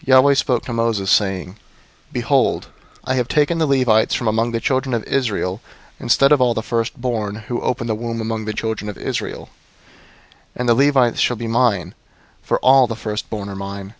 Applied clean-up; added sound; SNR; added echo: none; none; none; none.